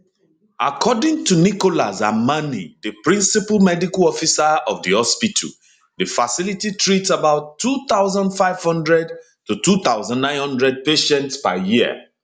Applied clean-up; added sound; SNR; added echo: none; none; none; none.